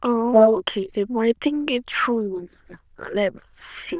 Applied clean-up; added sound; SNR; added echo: neural diffusion model UNIVERSE++.